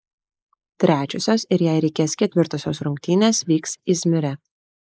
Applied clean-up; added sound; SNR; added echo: neural mask model Resemble Enhance denoiser.